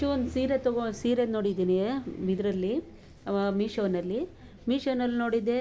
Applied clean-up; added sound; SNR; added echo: none; none; none; none.